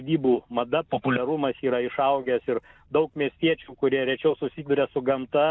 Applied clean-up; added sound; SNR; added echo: none; none; none; none.